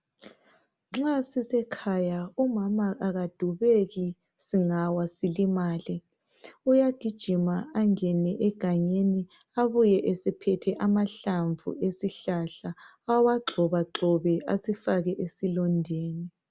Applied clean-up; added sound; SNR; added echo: none; none; none; none.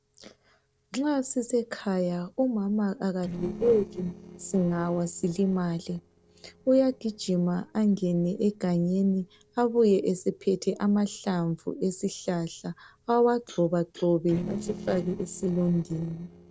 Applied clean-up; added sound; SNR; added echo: neural separator model SepFormer DNS4.